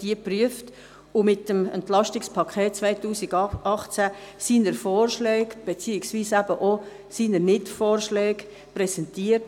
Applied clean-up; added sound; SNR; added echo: none; none; none; none.